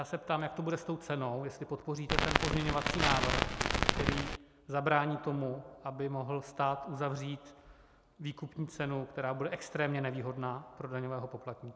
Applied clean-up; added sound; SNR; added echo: none; Crackle; -5 dB; none.